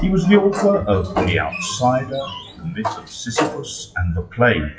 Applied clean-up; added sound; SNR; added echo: classical method WPE with log-MMSE.